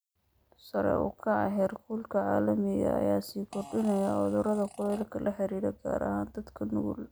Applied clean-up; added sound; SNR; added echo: none; Fart; 20 dB; none.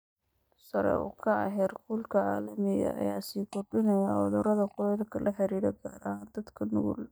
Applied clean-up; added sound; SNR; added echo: neural mask model DeepFilterNet 3.